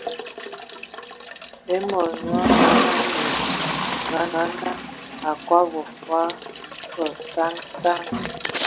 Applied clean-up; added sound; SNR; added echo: none; Toilet flush; 0 dB; none.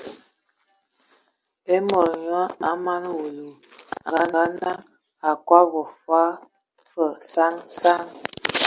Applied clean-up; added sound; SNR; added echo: none; none; none; none.